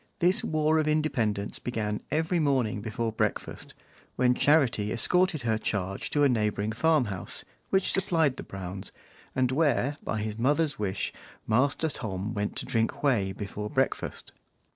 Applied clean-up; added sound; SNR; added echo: neural separator model SepFormer DNS4.